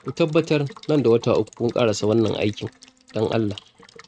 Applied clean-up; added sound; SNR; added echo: neural mask model RNNoise.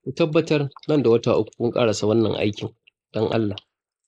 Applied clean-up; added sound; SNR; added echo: neural mask model Resemble Enhance denoiser.